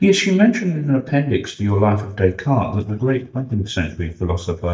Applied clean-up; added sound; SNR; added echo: neural mask model DeepFilterNet 3.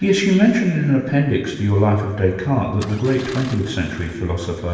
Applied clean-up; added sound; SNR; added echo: none; Engine starting; 19 dB; reverberation time 1.4 s.